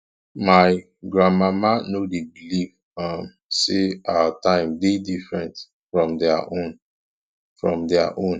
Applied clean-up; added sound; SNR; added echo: none; none; none; none.